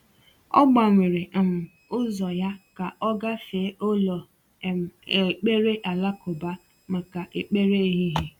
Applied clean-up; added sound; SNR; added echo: none; none; none; none.